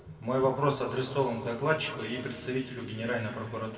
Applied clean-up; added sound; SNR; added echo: none; none; none; reverberation time 2.6 s.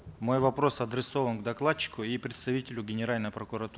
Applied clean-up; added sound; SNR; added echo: none; none; none; none.